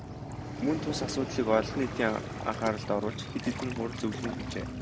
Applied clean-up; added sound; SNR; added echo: none; Waves, surf; 5 dB; none.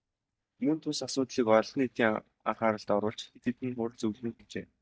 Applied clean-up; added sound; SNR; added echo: neural mask model DeepFilterNet 3.